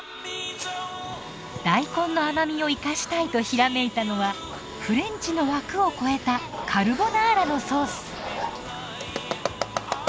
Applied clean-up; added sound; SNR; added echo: none; none; none; none.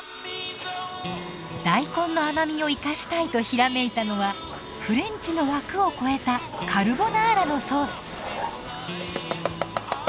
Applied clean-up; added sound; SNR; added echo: none; Electric guitar; 11 dB; none.